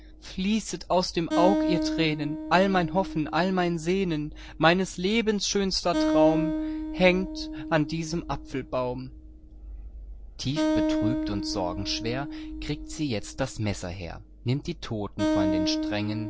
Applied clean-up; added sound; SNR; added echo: none; Acoustic guitar; 4 dB; none.